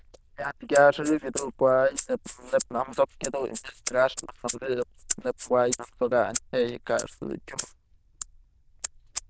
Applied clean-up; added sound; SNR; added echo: neural diffusion model UNIVERSE++.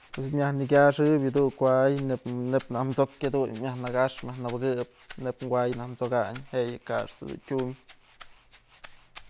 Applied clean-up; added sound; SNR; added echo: none; Rattle (instrument); 13 dB; none.